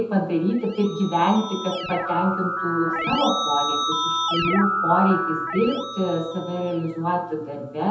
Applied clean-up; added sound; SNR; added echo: none; Keyboard (musical); 4 dB; reverberation time 0.7 s.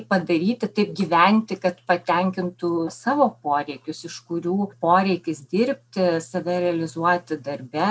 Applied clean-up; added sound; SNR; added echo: none; none; none; none.